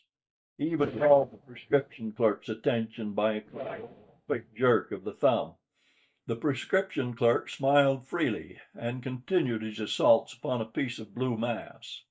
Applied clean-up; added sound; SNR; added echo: neural mask model DeepFilterNet 3.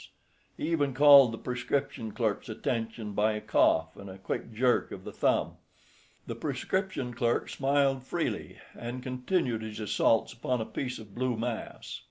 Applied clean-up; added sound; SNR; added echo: none; none; none; none.